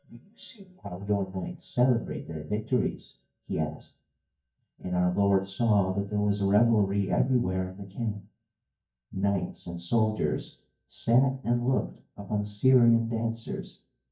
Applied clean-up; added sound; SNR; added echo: neural mask model DeepFilterNet 3.